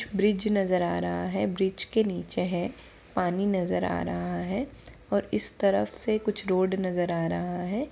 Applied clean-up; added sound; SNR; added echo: none; none; none; none.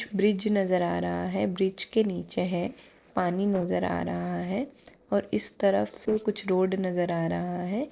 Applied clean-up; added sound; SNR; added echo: neural separator model SepFormer DNS4.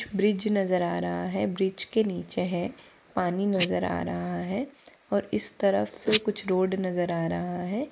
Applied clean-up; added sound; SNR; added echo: neural mask model Resemble Enhance denoiser.